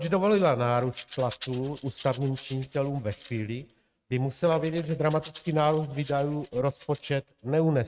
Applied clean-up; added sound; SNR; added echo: neural mask model RNNoise.